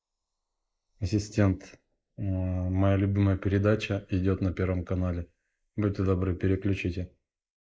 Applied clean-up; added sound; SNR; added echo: neural mask model Resemble Enhance denoiser.